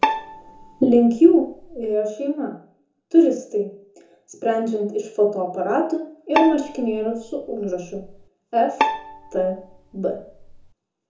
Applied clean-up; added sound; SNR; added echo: none; Bowed string instrument; 7 dB; reverberation time 0.6 s.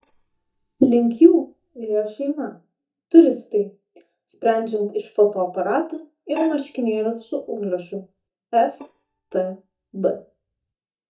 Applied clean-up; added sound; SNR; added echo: neural mask model DeepFilterNet 3.